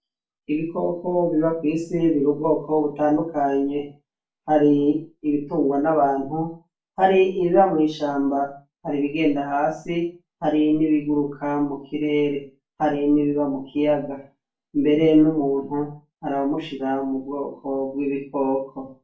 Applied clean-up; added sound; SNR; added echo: none; none; none; reverberation time 0.3 s.